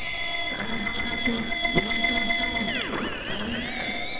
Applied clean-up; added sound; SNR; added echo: neural separator model SepFormer WHAMR!.